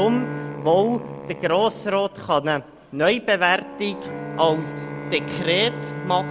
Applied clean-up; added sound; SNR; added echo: none; Bowed string instrument + Wind instrument, woodwind instrument; 10 dB; none.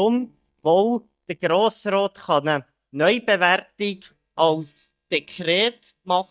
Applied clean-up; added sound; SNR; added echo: neural mask model DeepFilterNet 3.